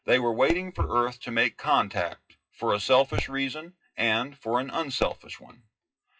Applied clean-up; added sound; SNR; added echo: classical method WPE with log-MMSE.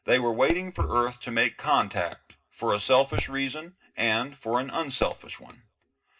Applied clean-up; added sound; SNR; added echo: none; Explosion; 14 dB; reverberation time 0.2 s.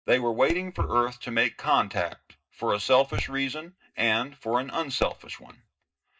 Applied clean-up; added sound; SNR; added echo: neural mask model DeepFilterNet 3.